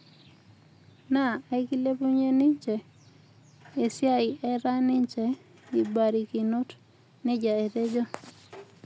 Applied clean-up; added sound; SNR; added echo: none; none; none; none.